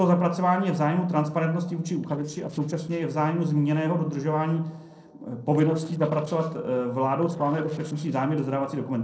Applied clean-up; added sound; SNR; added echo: neural separator model SepFormer DNS4.